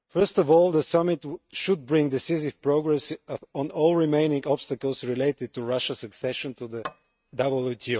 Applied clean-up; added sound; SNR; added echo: neural mask model RNNoise.